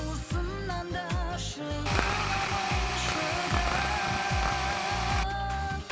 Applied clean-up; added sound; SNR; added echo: none; Tools; 0 dB; none.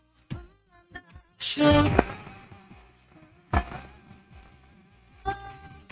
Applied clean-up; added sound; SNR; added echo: neural mask model RNNoise.